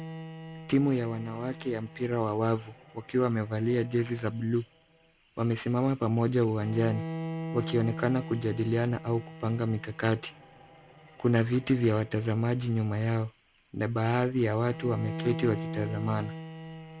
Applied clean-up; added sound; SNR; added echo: none; Bowed string instrument; 12 dB; none.